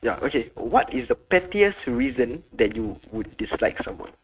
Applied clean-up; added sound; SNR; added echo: neural mask model RNNoise.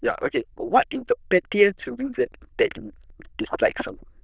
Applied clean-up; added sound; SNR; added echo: neural diffusion model UNIVERSE++.